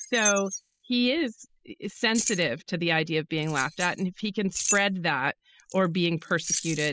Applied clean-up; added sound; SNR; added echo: classical method spectral subtraction.